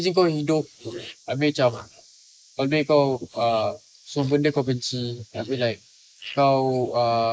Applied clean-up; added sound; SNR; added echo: neural mask model Resemble Enhance denoiser.